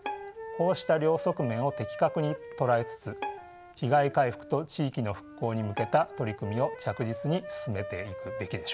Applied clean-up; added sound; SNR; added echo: none; Wind instrument, woodwind instrument + Bowed string instrument; 11 dB; none.